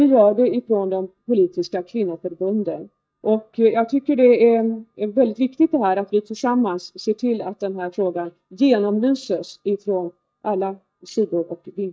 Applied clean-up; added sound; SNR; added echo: neural mask model DeepFilterNet 3.